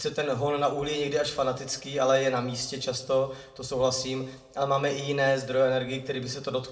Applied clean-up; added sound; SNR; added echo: none; none; none; reverberation time 0.6 s.